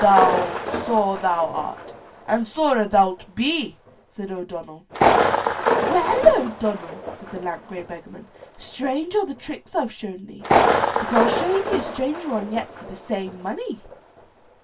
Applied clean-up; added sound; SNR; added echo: none; Thunder; 2 dB; reverberation time 0.1 s.